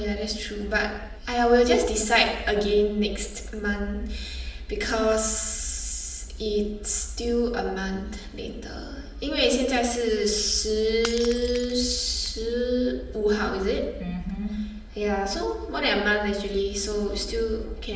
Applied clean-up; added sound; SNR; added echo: none; Shatter / Crushing; 16 dB; reverberation time 0.8 s.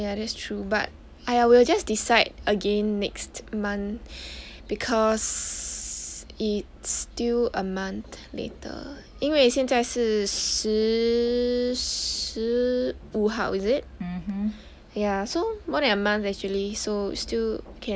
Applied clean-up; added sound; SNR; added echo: none; none; none; none.